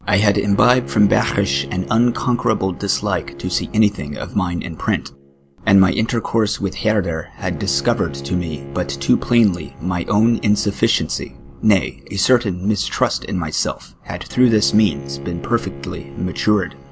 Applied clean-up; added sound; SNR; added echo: none; Bowed string instrument; 16 dB; none.